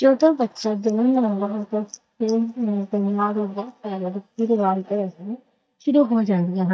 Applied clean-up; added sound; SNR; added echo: neural mask model DeepFilterNet 3.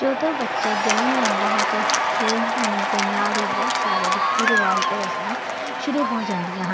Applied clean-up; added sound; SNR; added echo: none; Applause / Cheering; -4 dB; none.